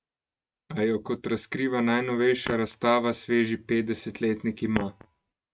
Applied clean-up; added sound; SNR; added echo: neural mask model RNNoise.